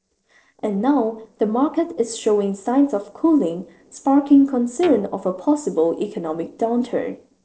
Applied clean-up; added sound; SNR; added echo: neural separator model SepFormer DNS4.